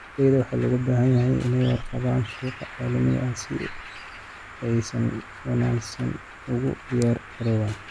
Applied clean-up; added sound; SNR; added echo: none; Bird; 16 dB; none.